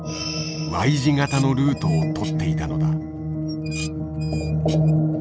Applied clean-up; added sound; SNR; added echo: none; Dishes, pots, and pans; 20 dB; none.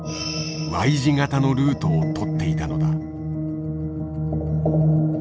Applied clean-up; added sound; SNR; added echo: none; none; none; none.